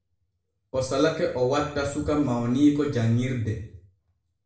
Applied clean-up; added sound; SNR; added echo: none; none; none; reverberation time 0.5 s.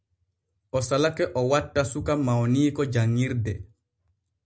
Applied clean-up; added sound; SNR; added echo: none; none; none; none.